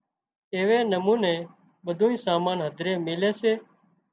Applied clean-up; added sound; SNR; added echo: none; none; none; none.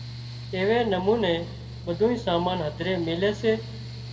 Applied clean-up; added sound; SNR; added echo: none; Mechanical fan; 11 dB; reverberation time 1.5 s.